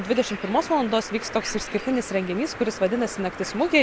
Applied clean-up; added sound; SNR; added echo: none; Bird; 14 dB; none.